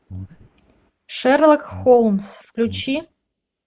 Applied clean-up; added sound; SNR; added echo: neural mask model Resemble Enhance denoiser.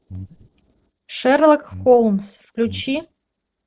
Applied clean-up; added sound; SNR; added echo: neural separator model SepFormer DNS4.